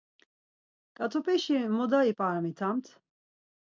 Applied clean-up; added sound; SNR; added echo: none; none; none; none.